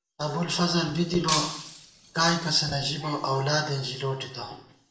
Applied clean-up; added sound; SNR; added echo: none; Shatter; 5 dB; reverberation time 0.6 s.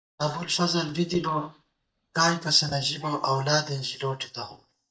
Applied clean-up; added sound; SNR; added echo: neural mask model DeepFilterNet 3.